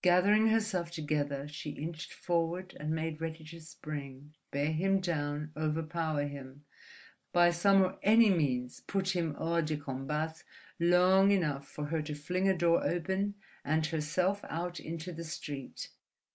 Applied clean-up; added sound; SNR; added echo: none; none; none; none.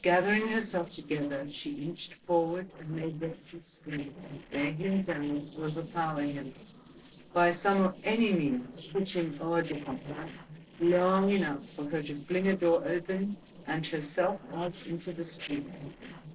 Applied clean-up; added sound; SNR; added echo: neural separator model SepFormer DNS4.